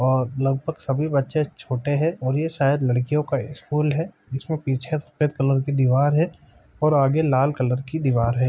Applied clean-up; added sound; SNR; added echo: none; none; none; none.